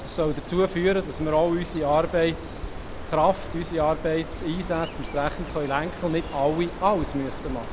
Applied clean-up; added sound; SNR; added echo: none; Bird; 9 dB; none.